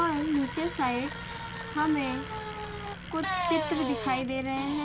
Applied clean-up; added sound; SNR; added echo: none; Bicycle; 4 dB; none.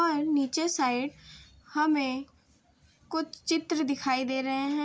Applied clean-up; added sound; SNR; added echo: none; none; none; none.